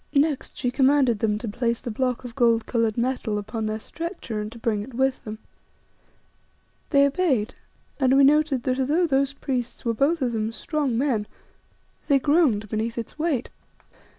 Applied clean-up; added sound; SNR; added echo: none; none; none; none.